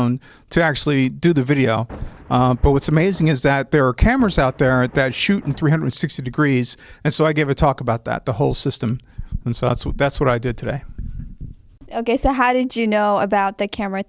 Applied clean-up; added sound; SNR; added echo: none; Thunder; 19 dB; none.